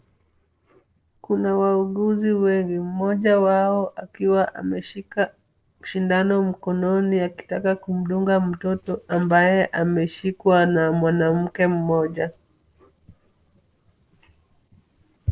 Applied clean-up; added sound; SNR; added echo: neural separator model SepFormer DNS4.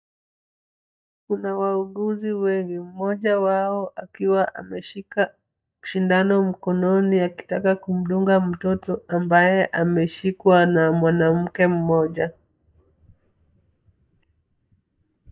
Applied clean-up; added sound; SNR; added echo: neural mask model DeepFilterNet 3.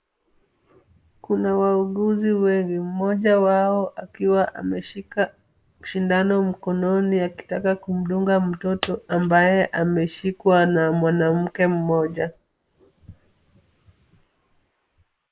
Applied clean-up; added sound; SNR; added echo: neural mask model Resemble Enhance denoiser.